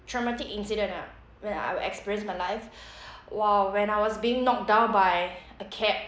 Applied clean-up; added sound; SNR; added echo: none; none; none; none.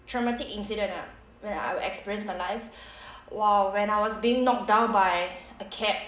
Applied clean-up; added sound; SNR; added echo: none; none; none; reverberation time 1.3 s.